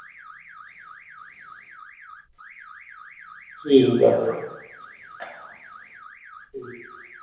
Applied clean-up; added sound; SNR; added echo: none; Alarm / Car; 18 dB; reverberation time 0.8 s.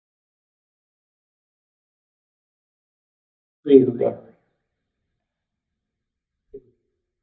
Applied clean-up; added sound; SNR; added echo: neural mask model DeepFilterNet 3.